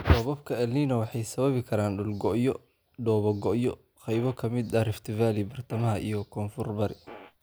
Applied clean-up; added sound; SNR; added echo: none; Fart; 18 dB; none.